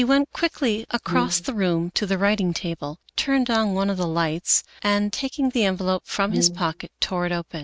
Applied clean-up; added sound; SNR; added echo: neural mask model RNNoise.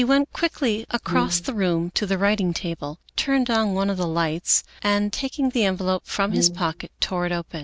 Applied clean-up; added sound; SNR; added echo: none; Brass instrument; 6 dB; none.